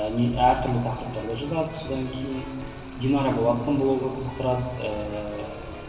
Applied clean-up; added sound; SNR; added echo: none; Stream; 15 dB; reverberation time 2.8 s.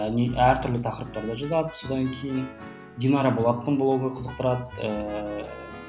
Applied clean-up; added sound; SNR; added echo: none; none; none; none.